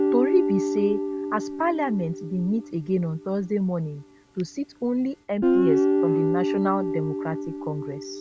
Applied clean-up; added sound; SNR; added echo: none; Guitar; 0 dB; none.